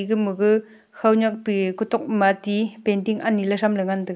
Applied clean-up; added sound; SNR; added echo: none; none; none; none.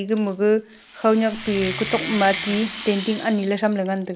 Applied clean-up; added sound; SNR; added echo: none; Wood + Rattle; 12 dB; none.